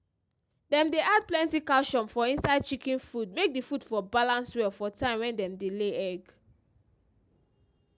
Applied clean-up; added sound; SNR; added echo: none; none; none; none.